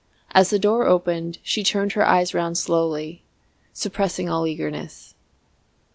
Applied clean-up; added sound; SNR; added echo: none; none; none; none.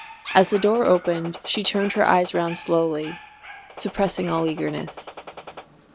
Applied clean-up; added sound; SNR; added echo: none; Dog + Gunshot, gunfire; 16 dB; none.